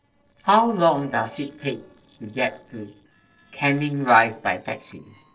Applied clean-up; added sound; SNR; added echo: neural separator model SepFormer DNS4.